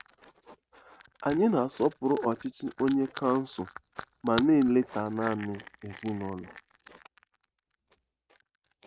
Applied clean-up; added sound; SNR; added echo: neural mask model RNNoise.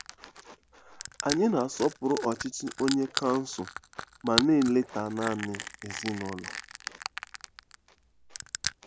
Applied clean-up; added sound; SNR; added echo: none; Crushing; 8 dB; none.